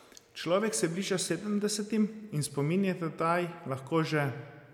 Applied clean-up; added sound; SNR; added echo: none; none; none; none.